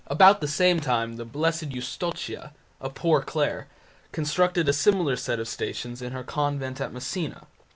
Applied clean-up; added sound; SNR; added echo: none; none; none; none.